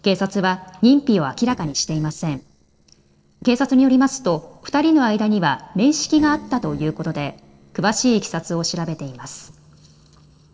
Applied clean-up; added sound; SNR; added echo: neural separator model SepFormer DNS4.